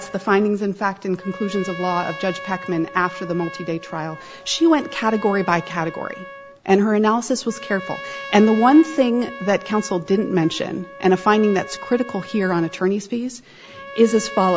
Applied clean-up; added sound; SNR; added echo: none; Trumpet; 16 dB; none.